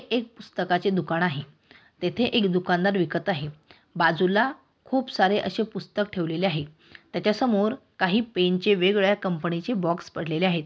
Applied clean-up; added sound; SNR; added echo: none; none; none; none.